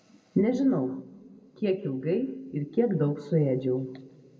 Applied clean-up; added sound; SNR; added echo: none; none; none; reverberation time 1.0 s.